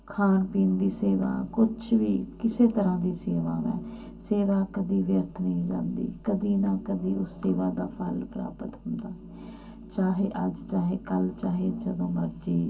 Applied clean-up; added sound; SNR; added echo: none; none; none; reverberation time 0.4 s.